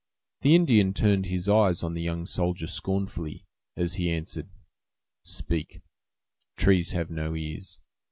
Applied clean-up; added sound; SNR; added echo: none; none; none; none.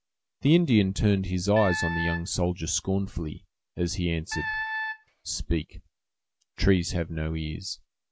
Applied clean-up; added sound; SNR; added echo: none; Wind instrument, woodwind instrument; 6 dB; none.